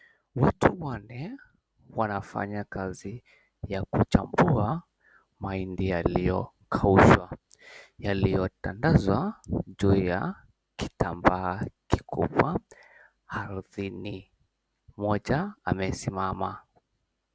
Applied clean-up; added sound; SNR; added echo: none; none; none; none.